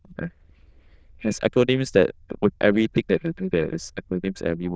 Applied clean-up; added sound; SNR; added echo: neural diffusion model UNIVERSE++.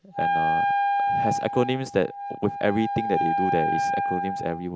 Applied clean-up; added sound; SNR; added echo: none; Wind instrument, woodwind instrument; -2 dB; none.